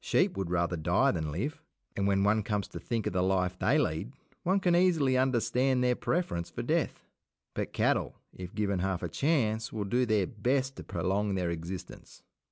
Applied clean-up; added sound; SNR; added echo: none; none; none; none.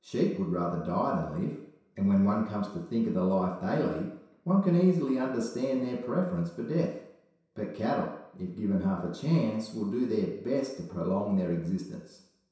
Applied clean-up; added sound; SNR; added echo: none; none; none; reverberation time 0.7 s.